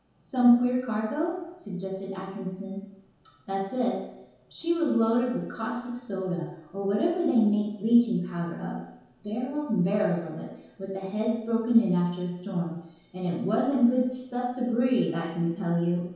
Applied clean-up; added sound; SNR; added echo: none; none; none; reverberation time 0.9 s.